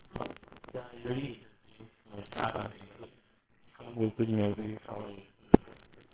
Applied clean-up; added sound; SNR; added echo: neural separator model SepFormer WHAMR!.